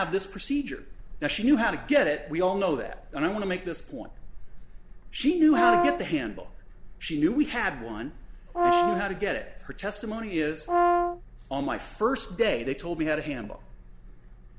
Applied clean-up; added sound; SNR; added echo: none; Brass instrument; -2 dB; none.